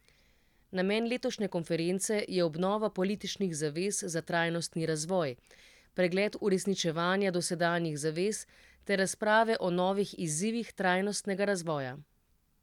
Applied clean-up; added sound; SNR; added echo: none; none; none; none.